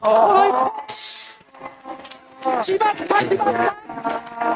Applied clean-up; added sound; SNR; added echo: neural mask model RNNoise.